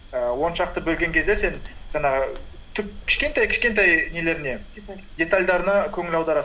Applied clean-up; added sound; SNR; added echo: none; Bird; 12 dB; none.